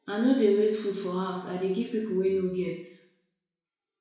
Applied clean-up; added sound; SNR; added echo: none; none; none; reverberation time 0.6 s.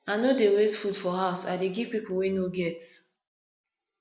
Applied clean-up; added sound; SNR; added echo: none; none; none; none.